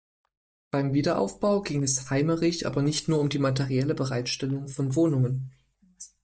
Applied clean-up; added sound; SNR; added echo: neural mask model DeepFilterNet 3.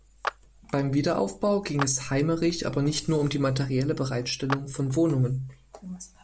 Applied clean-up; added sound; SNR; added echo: none; Clapping; 13 dB; none.